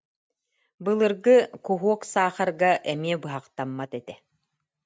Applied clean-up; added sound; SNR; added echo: none; none; none; none.